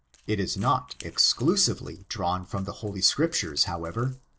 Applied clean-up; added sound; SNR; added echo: neural separator model SepFormer DNS4.